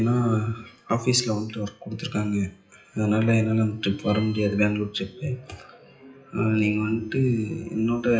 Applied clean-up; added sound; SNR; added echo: classical method WPE with log-MMSE.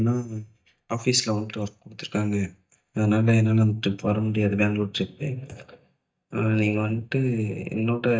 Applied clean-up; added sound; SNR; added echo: neural mask model DeepFilterNet 3.